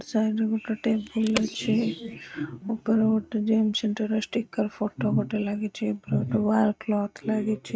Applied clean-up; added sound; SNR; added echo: neural mask model RNNoise.